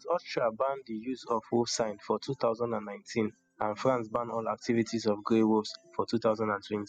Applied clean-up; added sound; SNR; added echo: classical method spectral subtraction.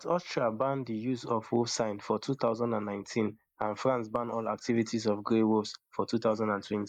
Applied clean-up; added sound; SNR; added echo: neural mask model Resemble Enhance denoiser.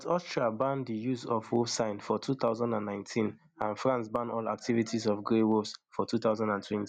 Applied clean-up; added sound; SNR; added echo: none; none; none; none.